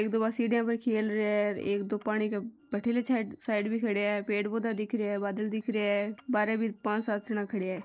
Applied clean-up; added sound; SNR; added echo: neural separator model SepFormer DNS4.